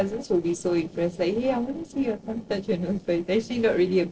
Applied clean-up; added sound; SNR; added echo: neural separator model SepFormer DNS4.